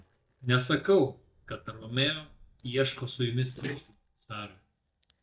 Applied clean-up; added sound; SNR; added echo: neural mask model DeepFilterNet 3.